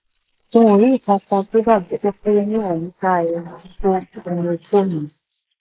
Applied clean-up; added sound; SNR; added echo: neural mask model Resemble Enhance denoiser.